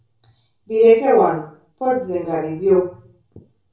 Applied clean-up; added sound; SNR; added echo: none; none; none; reverberation time 0.4 s.